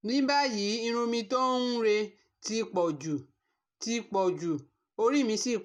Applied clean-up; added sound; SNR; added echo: none; none; none; none.